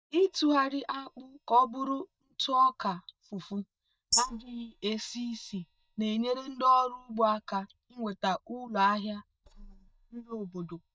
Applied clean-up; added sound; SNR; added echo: neural mask model DeepFilterNet 3.